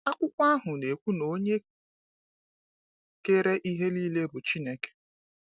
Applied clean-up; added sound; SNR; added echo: none; none; none; none.